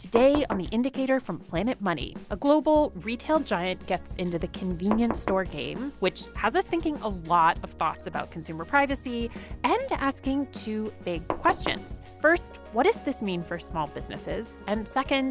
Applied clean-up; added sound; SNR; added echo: none; Knock; 7 dB; none.